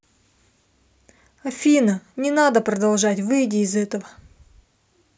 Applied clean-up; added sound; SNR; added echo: none; none; none; none.